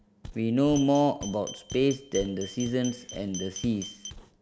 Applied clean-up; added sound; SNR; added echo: none; Walk, footsteps + Glass; 14 dB; none.